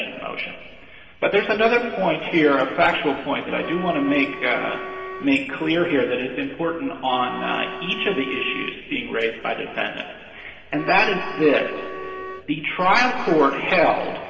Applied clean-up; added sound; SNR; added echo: none; Wind instrument, woodwind instrument; 13 dB; reverberation time 2.3 s.